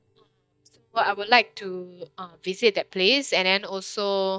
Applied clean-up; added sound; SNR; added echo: neural mask model DeepFilterNet 3.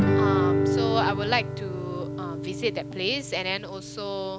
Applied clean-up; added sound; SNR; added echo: none; Guitar; -3 dB; none.